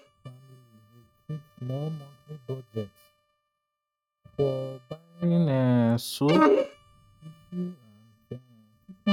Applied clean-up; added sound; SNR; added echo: neural mask model RNNoise.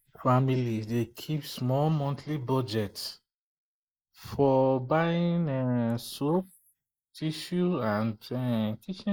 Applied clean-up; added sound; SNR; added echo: neural mask model Resemble Enhance denoiser.